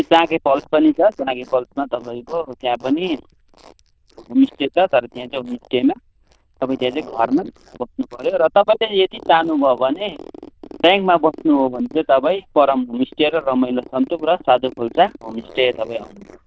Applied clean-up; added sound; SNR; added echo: neural diffusion model UNIVERSE++.